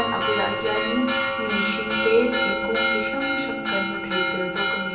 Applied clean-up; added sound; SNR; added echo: none; Church bell; -2 dB; reverberation time 0.7 s.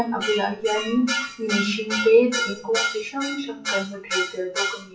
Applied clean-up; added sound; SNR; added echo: classical method WPE with log-MMSE.